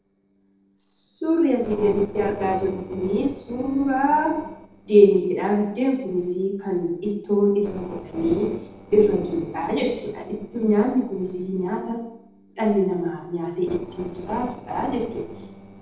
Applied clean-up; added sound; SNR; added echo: neural separator model SepFormer DNS4.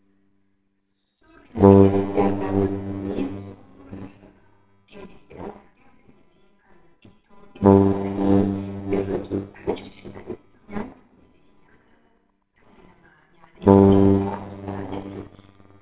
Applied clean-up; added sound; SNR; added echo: neural separator model SepFormer WHAMR!.